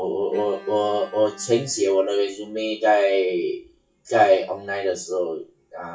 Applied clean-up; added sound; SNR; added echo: classical method WPE with log-MMSE.